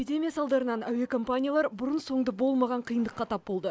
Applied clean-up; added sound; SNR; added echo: none; none; none; none.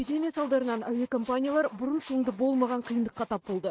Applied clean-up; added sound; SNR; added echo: neural mask model RNNoise.